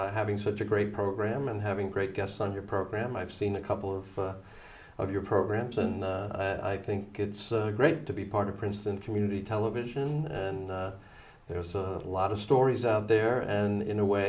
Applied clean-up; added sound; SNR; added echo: none; none; none; none.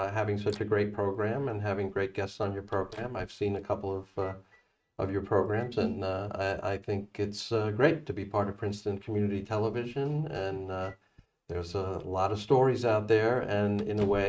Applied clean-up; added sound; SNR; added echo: neural mask model RNNoise.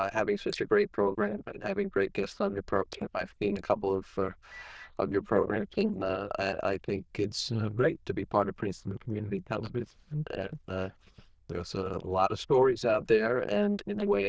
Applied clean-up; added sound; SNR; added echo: neural diffusion model UNIVERSE++.